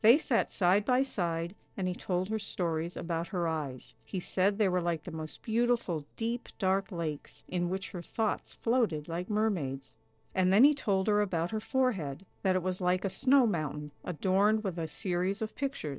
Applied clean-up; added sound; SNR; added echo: neural separator model SepFormer DNS4.